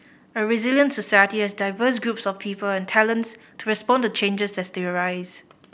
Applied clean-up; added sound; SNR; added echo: none; none; none; none.